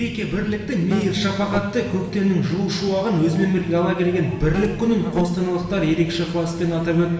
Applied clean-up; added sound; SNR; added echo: none; Insect; 15 dB; reverberation time 1.3 s.